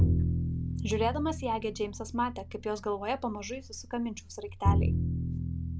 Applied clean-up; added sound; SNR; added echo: none; Bowed string instrument; -3 dB; none.